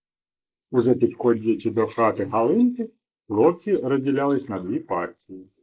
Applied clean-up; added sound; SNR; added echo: neural mask model Resemble Enhance denoiser.